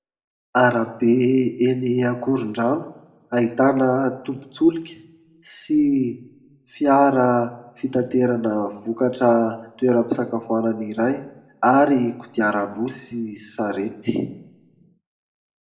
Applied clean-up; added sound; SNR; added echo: none; none; none; reverberation time 0.7 s.